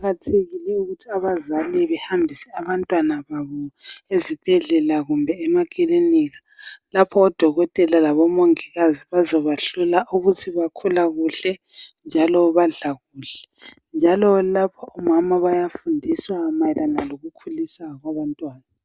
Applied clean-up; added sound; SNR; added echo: none; none; none; none.